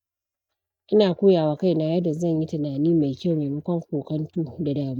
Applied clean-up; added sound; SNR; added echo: neural mask model DeepFilterNet 3.